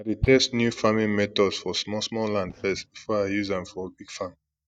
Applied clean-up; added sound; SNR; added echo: neural mask model DeepFilterNet 3.